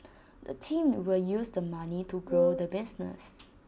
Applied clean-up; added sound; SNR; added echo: none; Wind instrument, woodwind instrument; -1 dB; none.